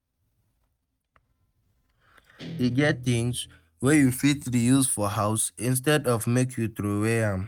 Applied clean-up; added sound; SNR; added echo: neural mask model RNNoise.